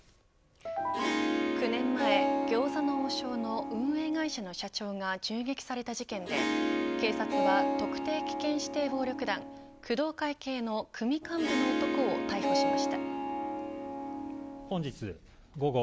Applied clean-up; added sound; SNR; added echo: none; Harp; -2 dB; none.